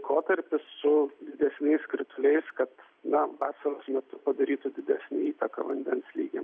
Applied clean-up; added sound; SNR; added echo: none; none; none; none.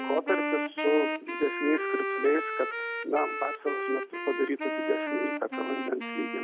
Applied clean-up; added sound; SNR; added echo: none; Wind instrument, woodwind instrument; 2 dB; none.